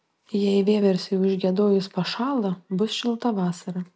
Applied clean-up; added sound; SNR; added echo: none; none; none; none.